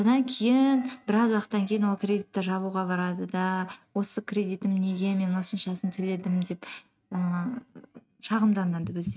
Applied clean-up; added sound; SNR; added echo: neural mask model RNNoise.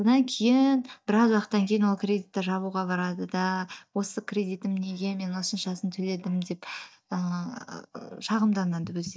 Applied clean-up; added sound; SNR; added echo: neural mask model DeepFilterNet 3.